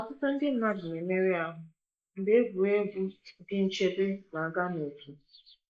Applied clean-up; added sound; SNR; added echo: neural mask model Resemble Enhance denoiser.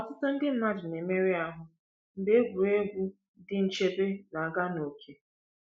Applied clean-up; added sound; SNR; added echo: none; none; none; none.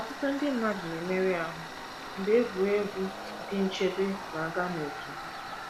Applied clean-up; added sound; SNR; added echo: none; Tools; 9 dB; none.